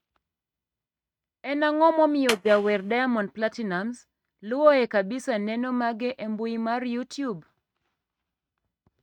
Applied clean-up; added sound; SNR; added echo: neural mask model RNNoise.